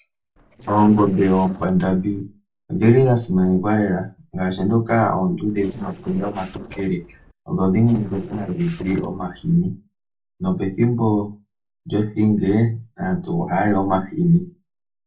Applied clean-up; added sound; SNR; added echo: neural separator model SepFormer DNS4.